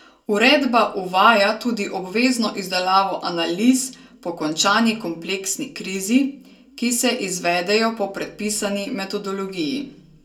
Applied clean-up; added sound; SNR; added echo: none; none; none; reverberation time 0.2 s.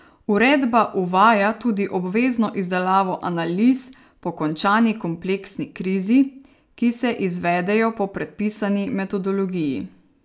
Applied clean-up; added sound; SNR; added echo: none; none; none; none.